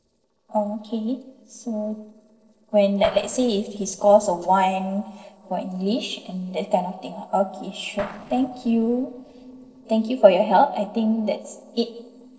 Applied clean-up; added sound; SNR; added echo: neural separator model SepFormer DNS4.